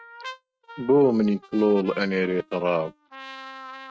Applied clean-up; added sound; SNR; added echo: neural mask model RNNoise.